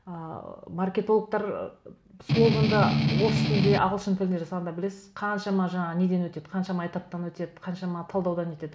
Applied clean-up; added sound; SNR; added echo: none; Strum; -4 dB; none.